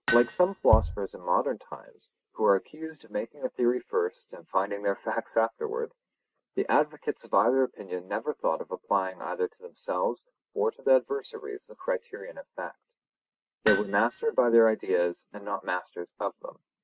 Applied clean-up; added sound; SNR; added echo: neural mask model RNNoise.